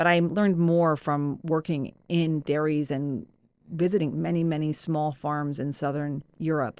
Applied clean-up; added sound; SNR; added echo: neural separator model SepFormer DNS4.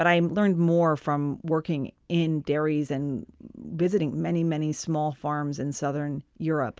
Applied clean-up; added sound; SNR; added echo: none; none; none; none.